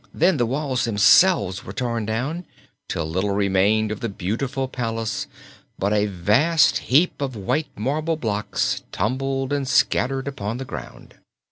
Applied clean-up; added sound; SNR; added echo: none; none; none; none.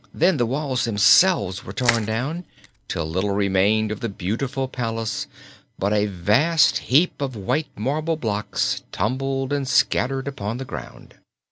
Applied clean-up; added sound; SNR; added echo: none; Crushing; 8 dB; none.